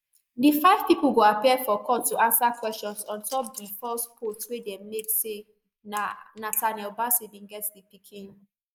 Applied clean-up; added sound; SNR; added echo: neural mask model Resemble Enhance denoiser.